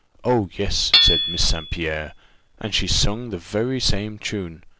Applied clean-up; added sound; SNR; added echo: none; Hammer / Chink, clink; 1 dB; none.